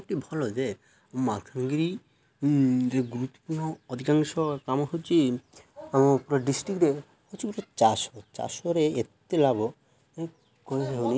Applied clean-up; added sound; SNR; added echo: none; none; none; none.